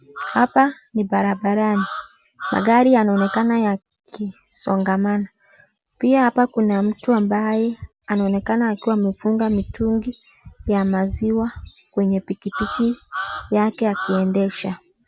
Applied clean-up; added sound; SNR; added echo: none; none; none; none.